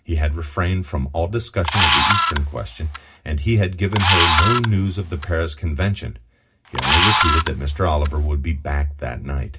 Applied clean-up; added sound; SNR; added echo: none; Camera; -1 dB; reverberation time 0.4 s.